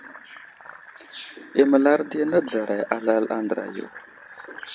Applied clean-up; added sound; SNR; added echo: none; Fill (with liquid); 19 dB; none.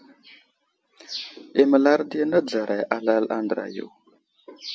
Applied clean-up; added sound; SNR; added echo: none; none; none; none.